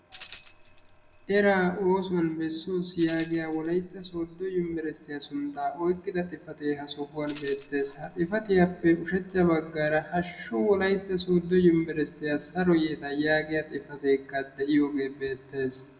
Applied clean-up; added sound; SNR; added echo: none; Tambourine; 7 dB; reverberation time 0.9 s.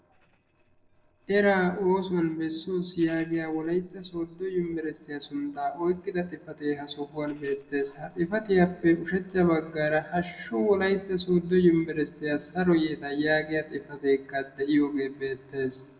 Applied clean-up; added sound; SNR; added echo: neural separator model SepFormer DNS4.